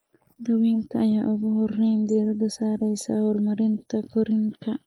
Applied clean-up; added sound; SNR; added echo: neural mask model Resemble Enhance denoiser.